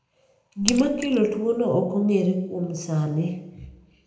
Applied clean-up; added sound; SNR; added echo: none; Raindrop / Splash, splatter; 7 dB; reverberation time 0.7 s.